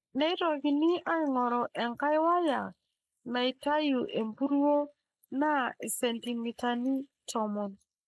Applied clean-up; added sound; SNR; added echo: neural mask model Resemble Enhance denoiser.